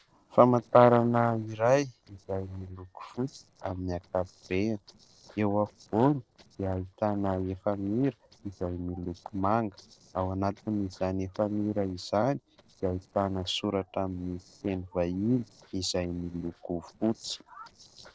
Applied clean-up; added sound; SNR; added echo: neural separator model SepFormer DNS4.